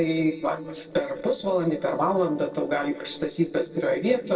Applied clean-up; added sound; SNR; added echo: neural separator model SepFormer DNS4.